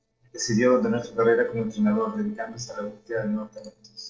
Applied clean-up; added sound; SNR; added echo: neural separator model SepFormer DNS4.